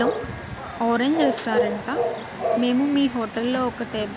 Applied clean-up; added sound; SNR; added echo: none; Bark / Chatter / Chirp, tweet / Livestock, farm animals, working animals; 4 dB; none.